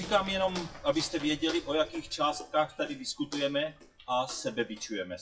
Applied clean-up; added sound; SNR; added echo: classical method WPE with log-MMSE.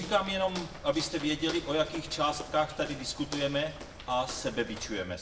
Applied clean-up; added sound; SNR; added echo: none; Walk, footsteps; 12 dB; reverberation time 0.6 s.